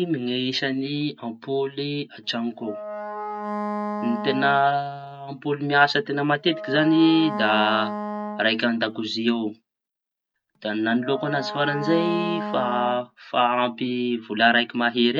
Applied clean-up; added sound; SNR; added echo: none; Wind instrument, woodwind instrument; 8 dB; none.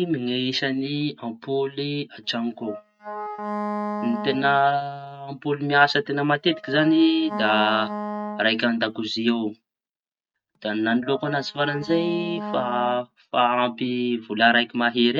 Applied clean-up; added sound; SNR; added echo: neural mask model RNNoise.